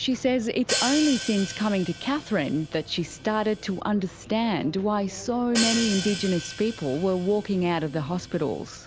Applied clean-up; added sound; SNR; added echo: none; Hi-hat; 8 dB; none.